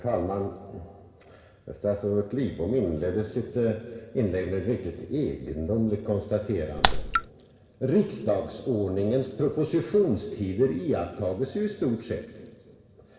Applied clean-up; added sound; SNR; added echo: none; Raindrop; -4 dB; reverberation time 2.2 s.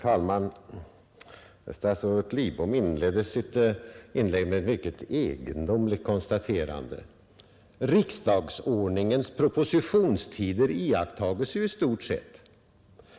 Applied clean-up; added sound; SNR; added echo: none; none; none; none.